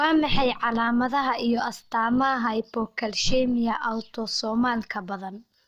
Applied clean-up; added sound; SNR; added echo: neural mask model DeepFilterNet 3.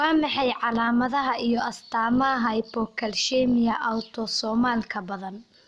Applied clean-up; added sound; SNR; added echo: none; none; none; none.